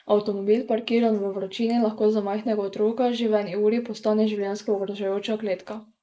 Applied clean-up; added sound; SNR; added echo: neural mask model Resemble Enhance denoiser.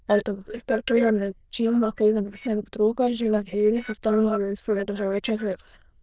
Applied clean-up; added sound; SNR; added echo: neural diffusion model UNIVERSE++.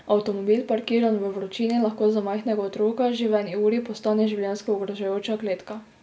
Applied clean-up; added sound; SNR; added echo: none; none; none; none.